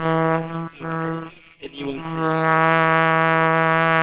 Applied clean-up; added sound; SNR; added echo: neural separator model SepFormer WHAMR!.